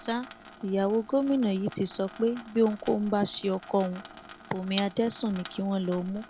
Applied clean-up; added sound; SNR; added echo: none; Sink (filling or washing) / Water tap, faucet; 18 dB; none.